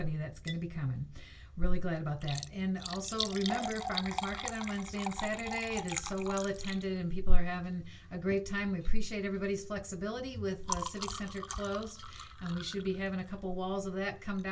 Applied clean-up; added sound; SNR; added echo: none; Liquid; 13 dB; reverberation time 0.2 s.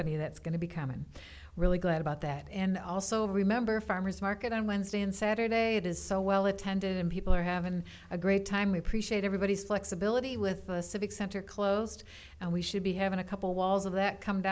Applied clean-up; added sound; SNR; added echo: none; none; none; none.